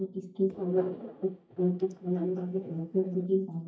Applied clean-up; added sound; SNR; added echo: neural mask model DeepFilterNet 3.